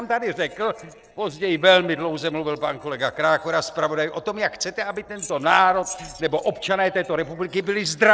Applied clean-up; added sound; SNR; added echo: neural separator model SepFormer DNS4.